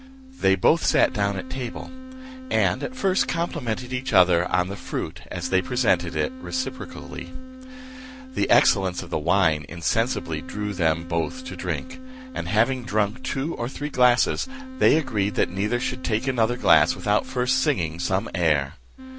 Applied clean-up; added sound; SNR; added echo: none; Wind instrument, woodwind instrument; 15 dB; none.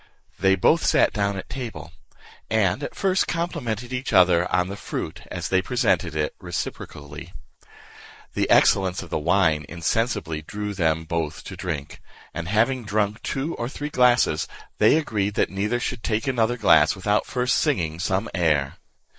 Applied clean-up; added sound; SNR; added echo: neural mask model Resemble Enhance denoiser.